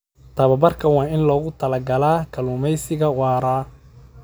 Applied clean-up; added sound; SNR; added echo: none; none; none; none.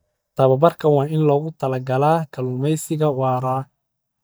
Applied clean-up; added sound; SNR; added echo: neural mask model DeepFilterNet 3.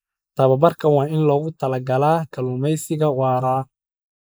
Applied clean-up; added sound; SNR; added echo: neural mask model Resemble Enhance denoiser.